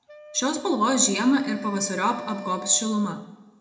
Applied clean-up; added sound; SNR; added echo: none; Wind instrument, woodwind instrument; 17 dB; reverberation time 0.6 s.